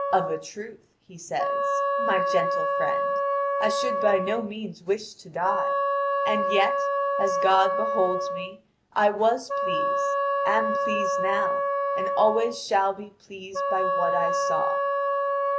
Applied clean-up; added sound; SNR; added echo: none; Wind instrument, woodwind instrument; -2 dB; none.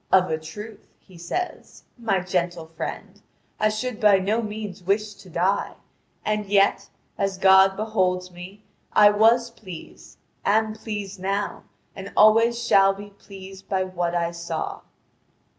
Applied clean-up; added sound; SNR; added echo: none; none; none; none.